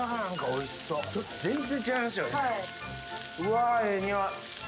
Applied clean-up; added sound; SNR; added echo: none; Telephone; 17 dB; none.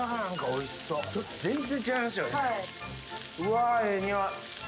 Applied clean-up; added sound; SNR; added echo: none; none; none; none.